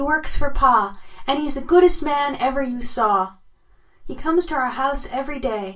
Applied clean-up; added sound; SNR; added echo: none; none; none; reverberation time 0.2 s.